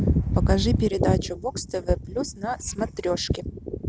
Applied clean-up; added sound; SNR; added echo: none; none; none; none.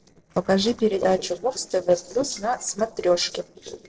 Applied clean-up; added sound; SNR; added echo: neural separator model SepFormer DNS4.